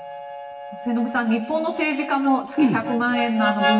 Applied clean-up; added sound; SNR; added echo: none; Harmonica; 6 dB; reverberation time 1.2 s.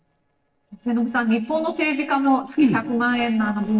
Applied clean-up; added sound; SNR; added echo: neural separator model SepFormer DNS4.